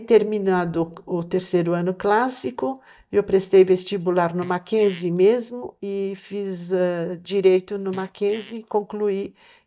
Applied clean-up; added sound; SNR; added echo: neural mask model DeepFilterNet 3.